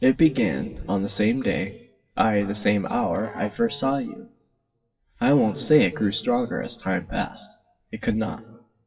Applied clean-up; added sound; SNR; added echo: classical method WPE with log-MMSE.